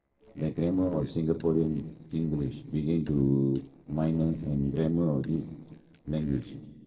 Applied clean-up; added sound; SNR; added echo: neural separator model SepFormer DNS4.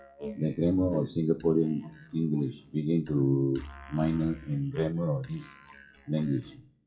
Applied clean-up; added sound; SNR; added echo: classical method WPE with log-MMSE.